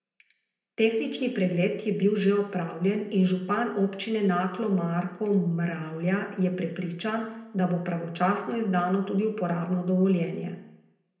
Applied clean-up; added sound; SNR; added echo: none; none; none; reverberation time 0.7 s.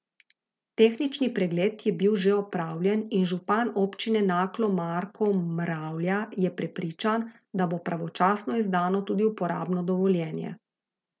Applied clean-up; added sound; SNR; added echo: none; none; none; none.